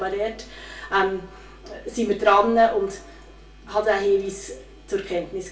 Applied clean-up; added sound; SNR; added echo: none; none; none; reverberation time 0.3 s.